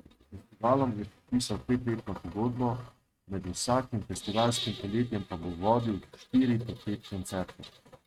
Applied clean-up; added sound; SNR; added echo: neural mask model RNNoise.